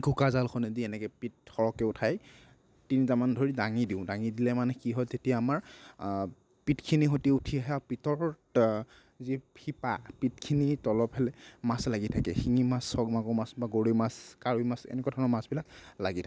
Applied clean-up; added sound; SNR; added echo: none; none; none; none.